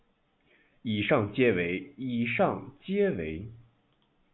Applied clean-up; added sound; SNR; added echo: none; none; none; none.